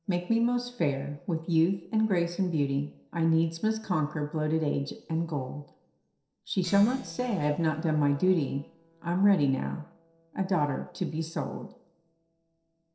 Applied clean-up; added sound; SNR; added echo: neural separator model SepFormer DNS4.